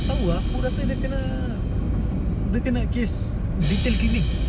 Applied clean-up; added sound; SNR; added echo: none; Crash cymbal; 19 dB; none.